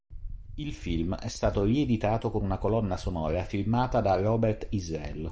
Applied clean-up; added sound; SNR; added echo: none; none; none; none.